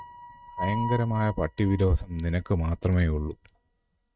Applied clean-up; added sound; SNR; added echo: neural mask model RNNoise.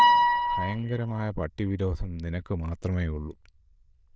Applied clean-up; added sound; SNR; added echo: neural diffusion model UNIVERSE++.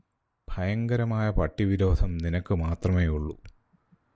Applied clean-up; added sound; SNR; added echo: none; none; none; none.